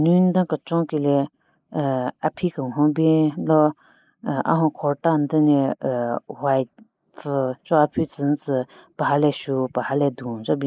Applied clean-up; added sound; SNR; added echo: neural mask model Resemble Enhance denoiser.